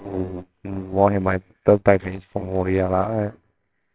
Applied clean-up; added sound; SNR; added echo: neural separator model SepFormer WHAMR!.